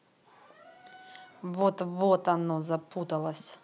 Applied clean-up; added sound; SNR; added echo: none; none; none; none.